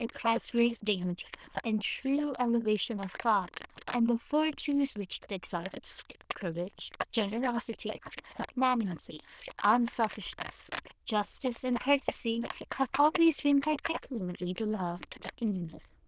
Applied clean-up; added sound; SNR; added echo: neural diffusion model UNIVERSE++.